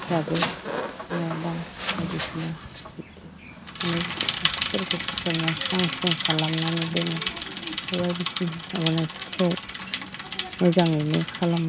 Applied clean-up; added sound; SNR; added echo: none; Bicycle; 1 dB; none.